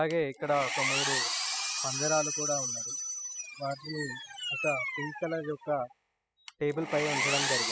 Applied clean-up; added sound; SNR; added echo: classical method spectral subtraction.